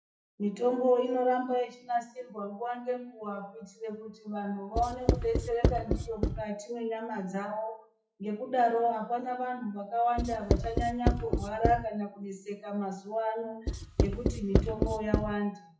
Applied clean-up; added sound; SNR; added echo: classical method WPE with log-MMSE.